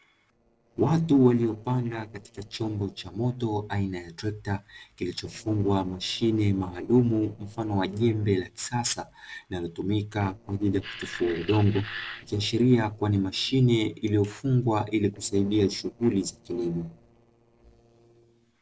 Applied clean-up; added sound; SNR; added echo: neural separator model SepFormer DNS4.